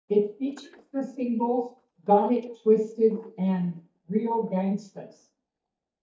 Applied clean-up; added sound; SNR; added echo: neural mask model DeepFilterNet 3.